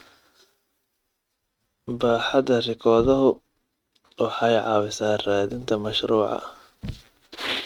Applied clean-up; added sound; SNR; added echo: neural mask model RNNoise.